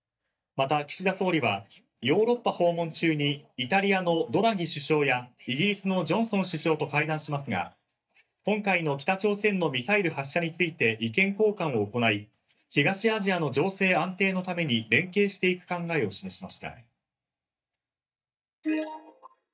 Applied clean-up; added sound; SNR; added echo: neural mask model DeepFilterNet 3.